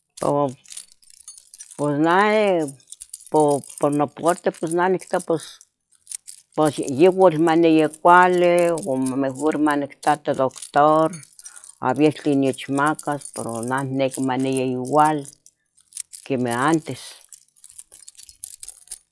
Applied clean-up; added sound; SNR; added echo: classical method log-MMSE.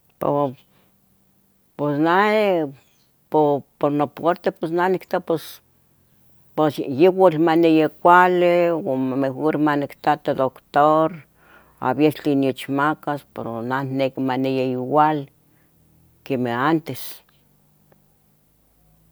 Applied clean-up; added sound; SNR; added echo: none; none; none; none.